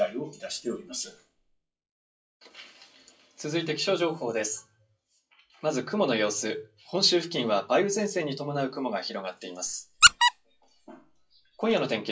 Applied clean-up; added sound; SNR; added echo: classical method WPE with log-MMSE.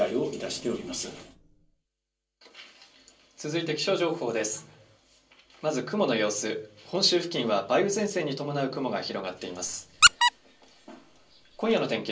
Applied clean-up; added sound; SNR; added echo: none; Squeak; -4 dB; reverberation time 0.3 s.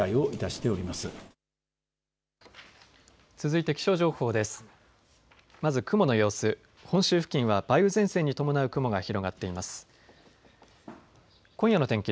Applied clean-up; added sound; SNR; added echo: none; none; none; none.